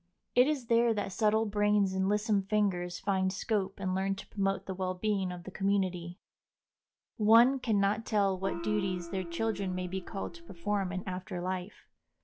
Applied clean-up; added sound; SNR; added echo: none; Gong; 9 dB; none.